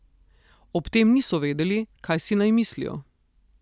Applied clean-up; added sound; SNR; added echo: none; none; none; none.